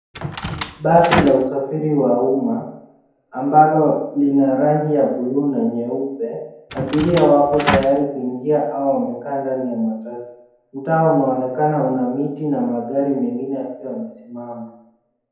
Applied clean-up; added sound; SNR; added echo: none; Door; 5 dB; reverberation time 0.9 s.